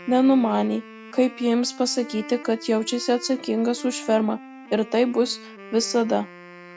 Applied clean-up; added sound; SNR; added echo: none; Wind instrument, woodwind instrument; 18 dB; none.